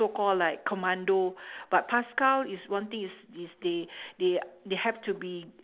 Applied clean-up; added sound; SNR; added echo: none; none; none; none.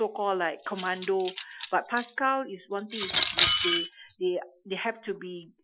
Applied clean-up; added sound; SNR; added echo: classical method Wiener filter.